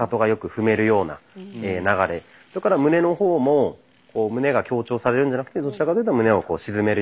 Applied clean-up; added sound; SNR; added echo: none; none; none; none.